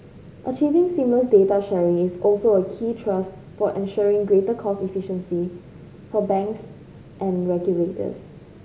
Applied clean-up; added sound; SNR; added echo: none; none; none; none.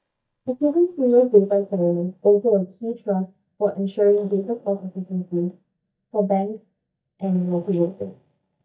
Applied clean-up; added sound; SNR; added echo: neural mask model DeepFilterNet 3.